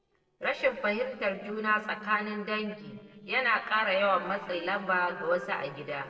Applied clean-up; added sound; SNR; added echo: neural separator model SepFormer DNS4.